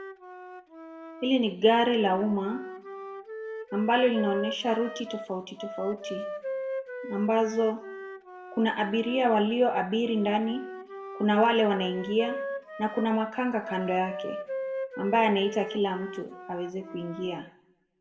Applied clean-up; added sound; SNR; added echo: none; Wind instrument, woodwind instrument; 11 dB; reverberation time 0.7 s.